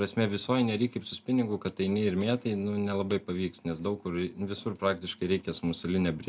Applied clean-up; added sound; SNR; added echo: none; none; none; none.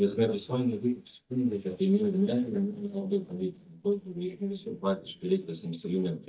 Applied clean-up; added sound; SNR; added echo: neural mask model DeepFilterNet 3.